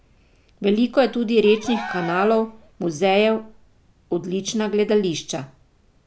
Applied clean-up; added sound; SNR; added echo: none; Cheering; 13 dB; none.